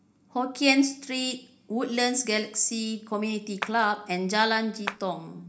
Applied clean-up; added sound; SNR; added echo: none; Clapping; 8 dB; reverberation time 0.4 s.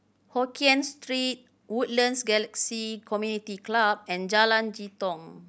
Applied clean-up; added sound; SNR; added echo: none; none; none; none.